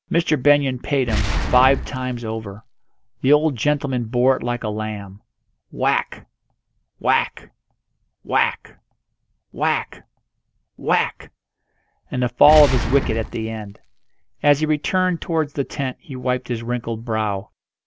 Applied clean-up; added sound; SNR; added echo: none; Boom; 5 dB; none.